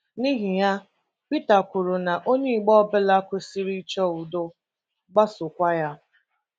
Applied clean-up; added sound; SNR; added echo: none; none; none; none.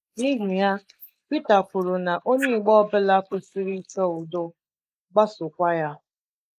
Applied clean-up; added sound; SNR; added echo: neural mask model Resemble Enhance denoiser.